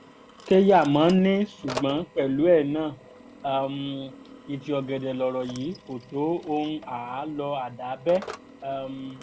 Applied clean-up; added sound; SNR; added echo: none; Telephone + Drill; 18 dB; none.